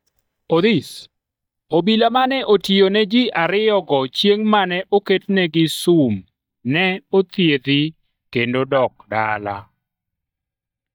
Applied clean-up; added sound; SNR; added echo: neural mask model DeepFilterNet 3.